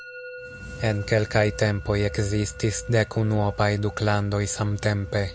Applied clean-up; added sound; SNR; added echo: none; Musical instrument; 18 dB; none.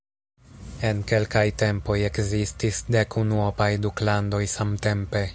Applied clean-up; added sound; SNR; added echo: none; none; none; none.